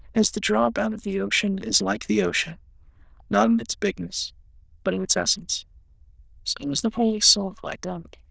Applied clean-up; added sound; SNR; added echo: neural diffusion model UNIVERSE++.